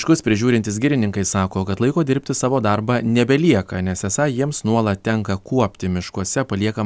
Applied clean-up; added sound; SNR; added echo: none; none; none; none.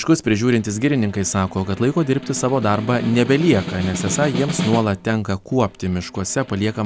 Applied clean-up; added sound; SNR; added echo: none; Snare drum; 11 dB; none.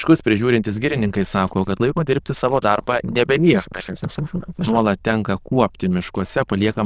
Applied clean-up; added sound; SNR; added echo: neural diffusion model UNIVERSE++.